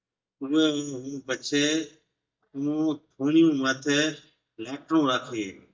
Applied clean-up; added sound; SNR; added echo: neural mask model DeepFilterNet 3.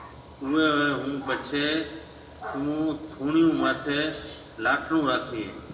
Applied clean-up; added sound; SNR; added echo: none; Mechanical fan; 20 dB; reverberation time 1.3 s.